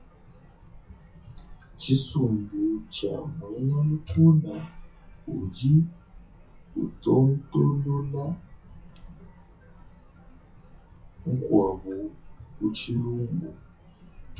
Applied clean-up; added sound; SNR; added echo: classical method WPE with log-MMSE.